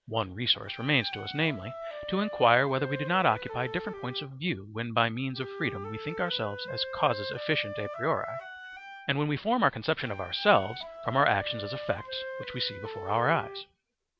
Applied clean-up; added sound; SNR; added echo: none; Wind instrument, woodwind instrument; 11 dB; none.